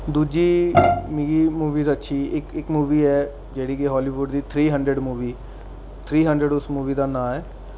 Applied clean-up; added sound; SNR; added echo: none; Bowed string instrument; -1 dB; none.